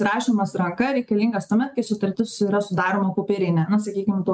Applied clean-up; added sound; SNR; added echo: none; none; none; none.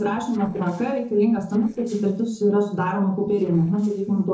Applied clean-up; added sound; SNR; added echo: neural separator model SepFormer DNS4.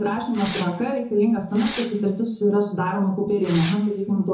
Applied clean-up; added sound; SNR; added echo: none; Fireworks; 9 dB; reverberation time 0.6 s.